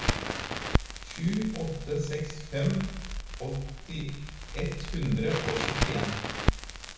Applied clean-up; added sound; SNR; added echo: none; Crackle; 0 dB; reverberation time 1.1 s.